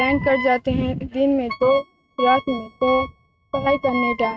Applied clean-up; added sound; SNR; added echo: neural mask model RNNoise.